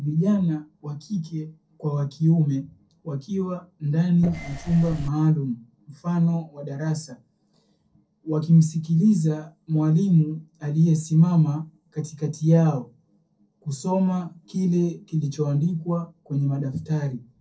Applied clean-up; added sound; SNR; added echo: neural separator model SepFormer DNS4.